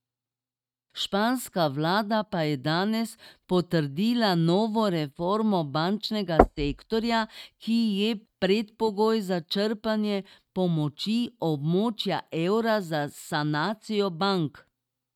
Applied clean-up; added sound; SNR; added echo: neural mask model RNNoise.